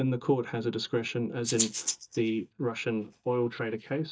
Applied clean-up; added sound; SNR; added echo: neural mask model DeepFilterNet 3.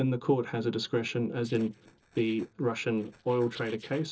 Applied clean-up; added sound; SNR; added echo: neural separator model SepFormer DNS4.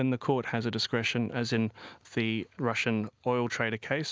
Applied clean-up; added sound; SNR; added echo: none; none; none; none.